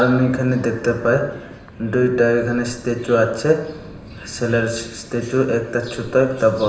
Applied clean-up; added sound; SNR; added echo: none; Thunder; 20 dB; reverberation time 0.9 s.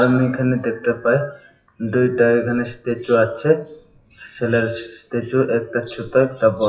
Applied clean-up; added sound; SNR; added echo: classical method WPE with log-MMSE.